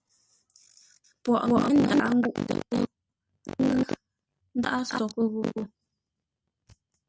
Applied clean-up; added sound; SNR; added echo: none; none; none; none.